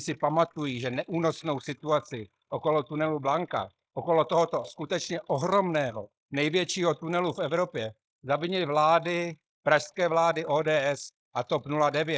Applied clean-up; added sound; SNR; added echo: neural mask model Resemble Enhance denoiser.